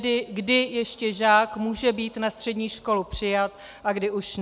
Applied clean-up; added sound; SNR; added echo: none; none; none; none.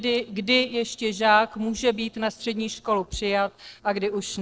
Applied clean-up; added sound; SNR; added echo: neural separator model SepFormer DNS4.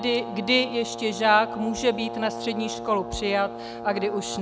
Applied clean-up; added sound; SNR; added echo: none; Brass instrument; 9 dB; none.